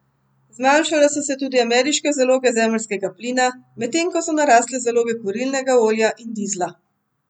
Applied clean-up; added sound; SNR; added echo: none; none; none; none.